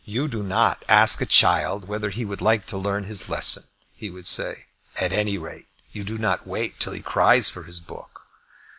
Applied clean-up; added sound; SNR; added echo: none; none; none; none.